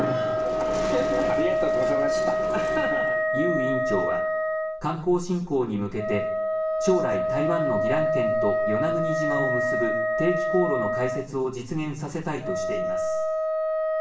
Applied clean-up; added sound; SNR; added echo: none; Wind instrument, woodwind instrument; -3 dB; reverberation time 0.8 s.